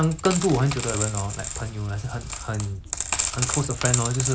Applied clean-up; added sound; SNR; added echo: none; Coin (dropping); 4 dB; none.